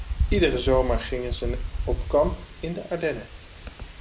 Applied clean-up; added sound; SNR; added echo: none; Wind; 2 dB; none.